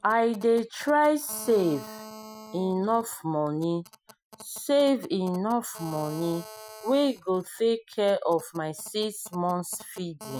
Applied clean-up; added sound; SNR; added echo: classical method Wiener filter.